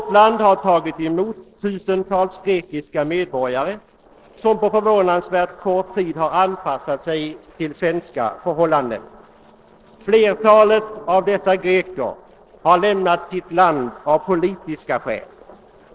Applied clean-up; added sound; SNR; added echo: neural separator model SepFormer DNS4.